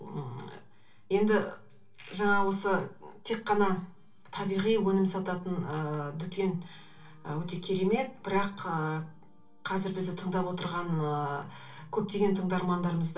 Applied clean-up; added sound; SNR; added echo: none; none; none; reverberation time 0.3 s.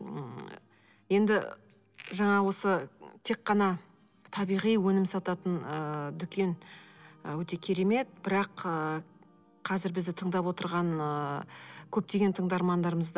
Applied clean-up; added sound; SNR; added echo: none; none; none; none.